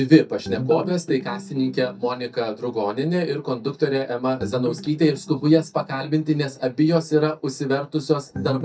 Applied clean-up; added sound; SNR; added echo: neural mask model DeepFilterNet 3.